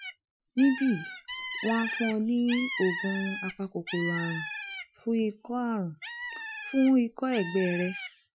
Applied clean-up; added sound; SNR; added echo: classical method Wiener filter.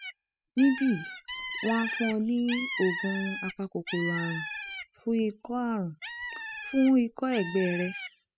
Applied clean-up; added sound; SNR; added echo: classical method spectral subtraction.